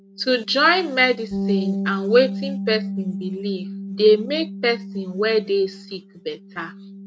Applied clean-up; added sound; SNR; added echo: none; Bass guitar; 8 dB; none.